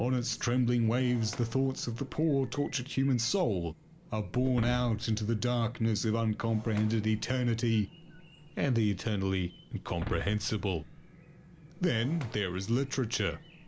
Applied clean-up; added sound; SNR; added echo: none; Shatter + Chirp, tweet; 16 dB; none.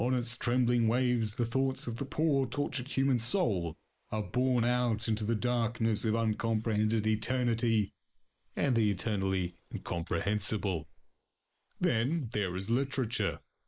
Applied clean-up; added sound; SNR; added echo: neural mask model Resemble Enhance denoiser.